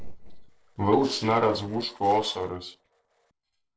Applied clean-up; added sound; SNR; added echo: neural separator model SepFormer DNS4.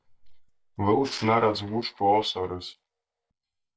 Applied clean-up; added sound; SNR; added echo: neural mask model DeepFilterNet 3.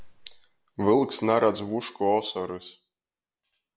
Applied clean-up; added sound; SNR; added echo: none; none; none; none.